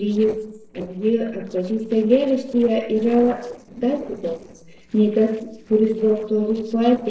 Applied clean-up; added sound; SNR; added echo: neural separator model SepFormer DNS4.